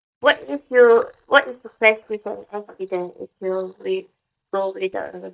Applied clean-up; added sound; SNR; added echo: neural mask model DeepFilterNet 3.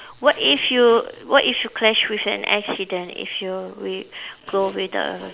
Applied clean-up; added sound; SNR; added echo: none; none; none; none.